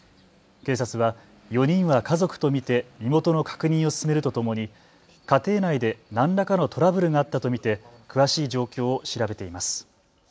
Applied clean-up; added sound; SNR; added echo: none; none; none; none.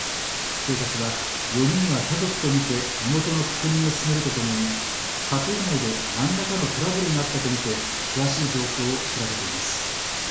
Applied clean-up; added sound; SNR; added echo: none; Water; 1 dB; reverberation time 0.7 s.